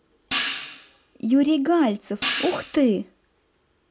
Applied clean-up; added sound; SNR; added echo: none; Hi-hat; 9 dB; none.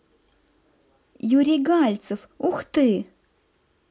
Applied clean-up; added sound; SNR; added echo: none; none; none; none.